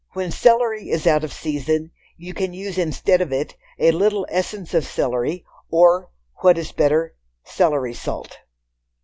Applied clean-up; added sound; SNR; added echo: none; none; none; none.